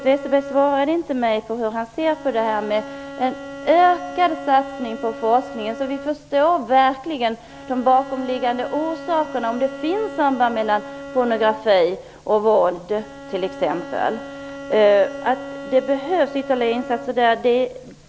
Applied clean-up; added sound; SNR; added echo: none; Bowed string instrument; 15 dB; none.